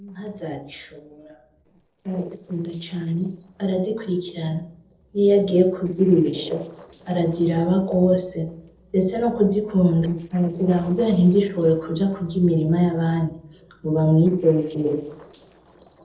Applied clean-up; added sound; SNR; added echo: neural separator model SepFormer DNS4.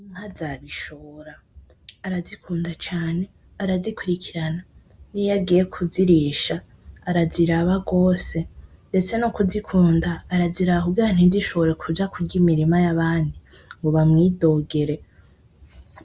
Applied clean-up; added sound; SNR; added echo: none; none; none; none.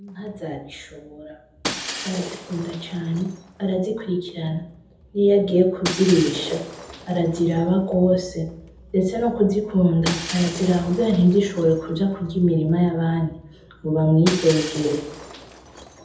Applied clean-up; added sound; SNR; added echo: none; Shatter; 14 dB; reverberation time 0.7 s.